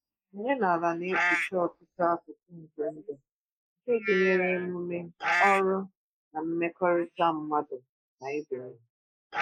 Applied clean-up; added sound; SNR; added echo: neural mask model Resemble Enhance denoiser.